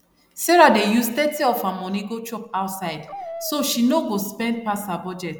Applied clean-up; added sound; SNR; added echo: none; Dog; 18 dB; none.